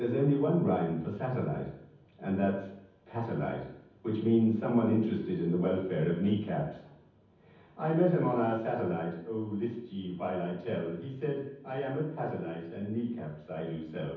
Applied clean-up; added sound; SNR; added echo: none; none; none; reverberation time 0.9 s.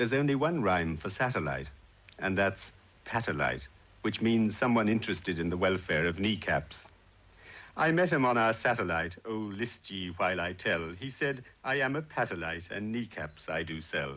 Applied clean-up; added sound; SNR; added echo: none; none; none; none.